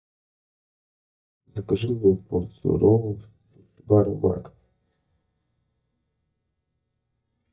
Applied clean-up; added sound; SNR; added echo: neural mask model DeepFilterNet 3.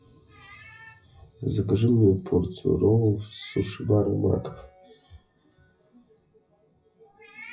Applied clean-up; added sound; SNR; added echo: classical method WPE with log-MMSE.